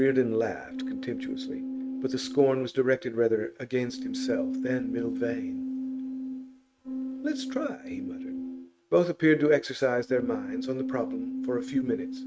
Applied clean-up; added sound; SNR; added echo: neural mask model RNNoise.